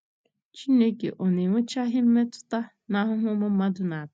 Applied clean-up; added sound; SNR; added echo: none; none; none; none.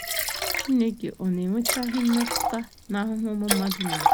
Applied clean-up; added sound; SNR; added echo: none; Liquid; 2 dB; none.